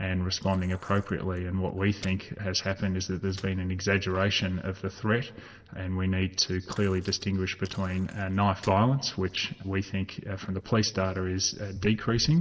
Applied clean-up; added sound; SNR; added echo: neural separator model SepFormer DNS4.